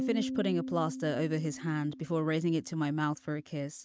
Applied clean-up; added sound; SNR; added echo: neural mask model RNNoise.